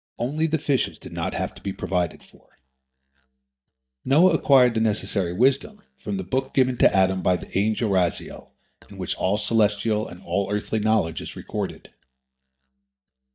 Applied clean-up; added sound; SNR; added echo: neural mask model DeepFilterNet 3.